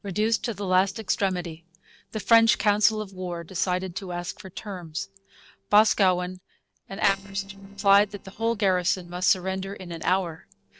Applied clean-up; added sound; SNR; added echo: neural separator model SepFormer DNS4.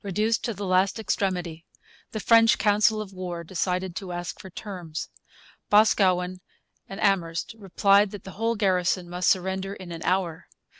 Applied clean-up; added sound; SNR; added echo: none; none; none; none.